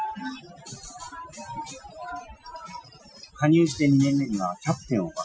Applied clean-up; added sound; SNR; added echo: classical method Wiener filter.